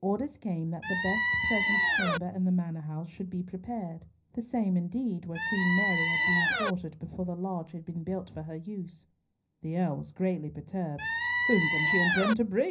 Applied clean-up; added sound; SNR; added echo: none; Squeak; -4 dB; reverberation time 0.5 s.